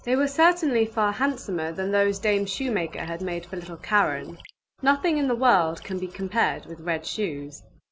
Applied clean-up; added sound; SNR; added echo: none; Gurgling; 18 dB; none.